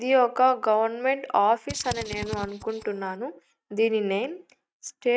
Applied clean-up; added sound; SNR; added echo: neural mask model RNNoise.